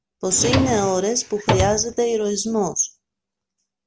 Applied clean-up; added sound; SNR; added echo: none; Drawer open or close; 2 dB; none.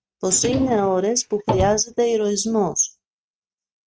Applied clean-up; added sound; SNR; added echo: neural mask model RNNoise.